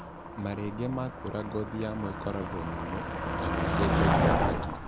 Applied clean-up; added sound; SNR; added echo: none; Motor vehicle (road); -5 dB; none.